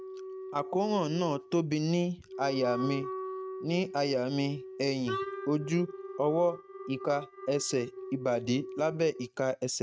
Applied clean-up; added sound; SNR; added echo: neural mask model RNNoise.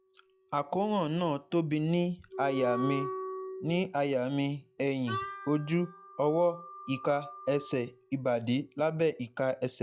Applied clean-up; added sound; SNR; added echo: classical method log-MMSE.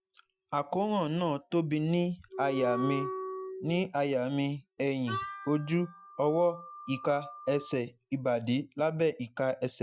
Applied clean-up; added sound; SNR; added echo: classical method Wiener filter.